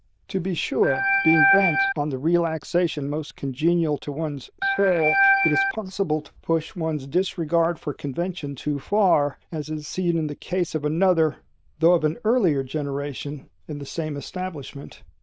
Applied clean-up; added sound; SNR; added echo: neural diffusion model UNIVERSE++.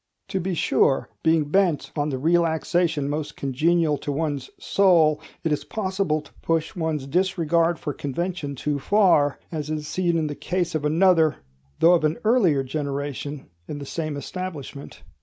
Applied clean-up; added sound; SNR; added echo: none; none; none; none.